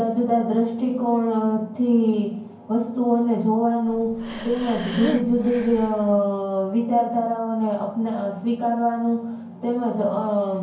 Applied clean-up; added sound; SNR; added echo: none; Breathing; 11 dB; reverberation time 0.9 s.